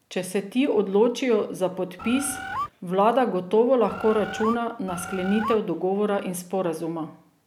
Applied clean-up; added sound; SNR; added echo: none; Bird; 8 dB; none.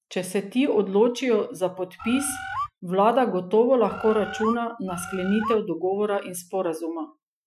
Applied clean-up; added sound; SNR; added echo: classical method Wiener filter.